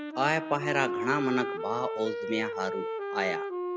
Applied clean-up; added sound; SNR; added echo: none; Wind instrument, woodwind instrument; 3 dB; none.